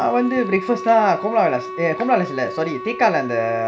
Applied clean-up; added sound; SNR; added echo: none; Wind instrument, woodwind instrument; 11 dB; none.